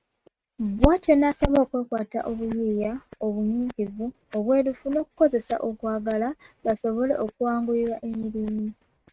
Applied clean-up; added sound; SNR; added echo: neural mask model RNNoise.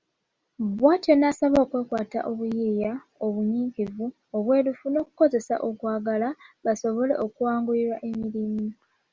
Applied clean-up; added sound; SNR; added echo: none; none; none; none.